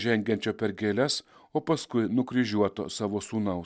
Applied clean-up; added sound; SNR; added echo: none; none; none; none.